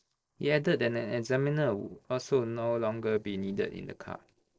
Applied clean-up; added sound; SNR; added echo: neural separator model SepFormer DNS4.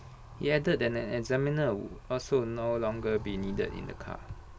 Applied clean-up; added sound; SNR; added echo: none; Animal; 14 dB; none.